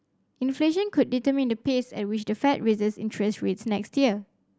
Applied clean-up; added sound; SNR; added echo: none; none; none; none.